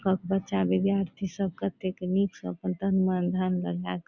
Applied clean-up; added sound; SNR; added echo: none; none; none; none.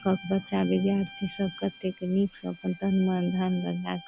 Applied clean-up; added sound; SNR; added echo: none; Bowed string instrument; 18 dB; none.